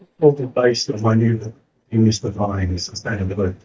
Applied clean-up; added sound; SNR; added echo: neural mask model DeepFilterNet 3.